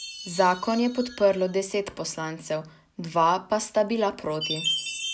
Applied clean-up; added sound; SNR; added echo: none; Chime; 10 dB; none.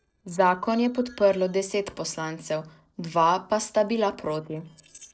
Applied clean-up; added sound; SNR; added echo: neural separator model SepFormer DNS4.